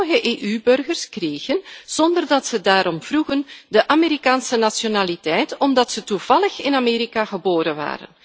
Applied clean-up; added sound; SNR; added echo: none; none; none; none.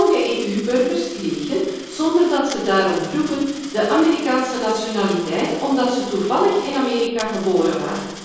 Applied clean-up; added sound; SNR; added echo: none; Coin (dropping); 18 dB; reverberation time 1.3 s.